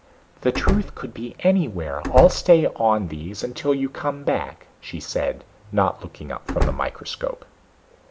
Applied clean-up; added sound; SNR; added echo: none; Slam; 3 dB; none.